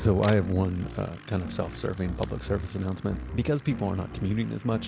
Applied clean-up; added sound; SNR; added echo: none; Aircraft + Camera; 17 dB; none.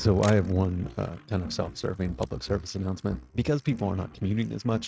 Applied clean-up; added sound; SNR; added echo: neural mask model RNNoise.